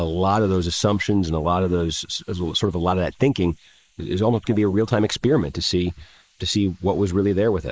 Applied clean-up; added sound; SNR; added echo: neural mask model Resemble Enhance denoiser.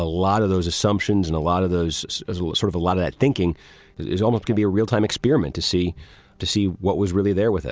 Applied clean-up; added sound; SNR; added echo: none; none; none; none.